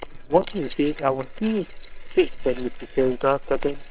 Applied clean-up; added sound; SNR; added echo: neural separator model SepFormer WHAM!.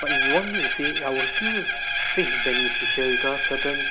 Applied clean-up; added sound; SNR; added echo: none; Screech; -4 dB; none.